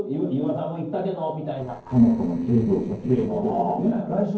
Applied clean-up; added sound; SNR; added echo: neural separator model SepFormer DNS4.